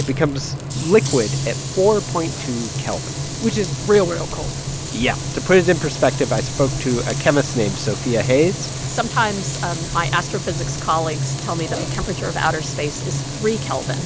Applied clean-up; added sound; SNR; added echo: none; Frying (food); 4 dB; none.